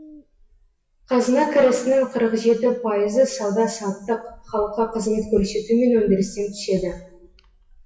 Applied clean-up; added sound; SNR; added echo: classical method WPE with log-MMSE.